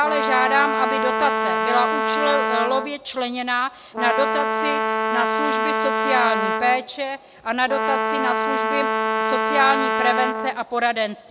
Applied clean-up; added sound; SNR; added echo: none; Brass instrument; -1 dB; none.